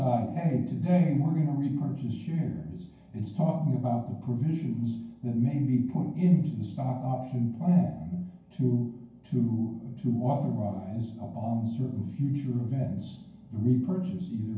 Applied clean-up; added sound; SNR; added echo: none; none; none; reverberation time 0.9 s.